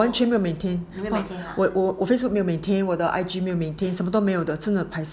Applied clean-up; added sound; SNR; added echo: none; none; none; none.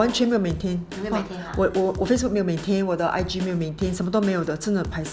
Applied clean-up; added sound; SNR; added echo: none; Drum kit; 14 dB; none.